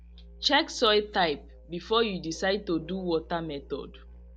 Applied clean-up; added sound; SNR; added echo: none; Musical instrument; 19 dB; none.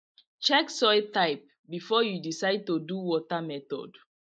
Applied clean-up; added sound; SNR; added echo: neural mask model Resemble Enhance denoiser.